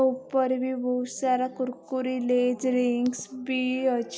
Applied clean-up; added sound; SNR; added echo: none; none; none; none.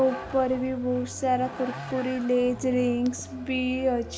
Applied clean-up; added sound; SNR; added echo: none; Vehicle; 13 dB; none.